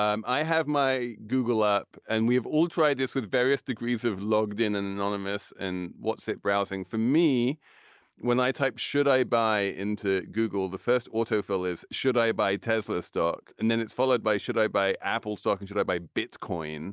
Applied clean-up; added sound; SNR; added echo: none; none; none; none.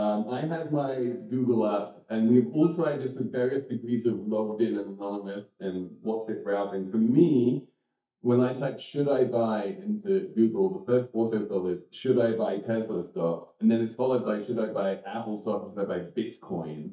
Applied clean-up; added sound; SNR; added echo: neural mask model DeepFilterNet 3.